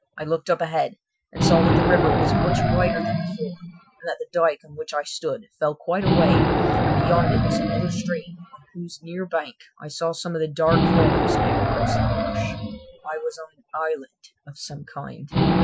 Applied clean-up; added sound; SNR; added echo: classical method Wiener filter.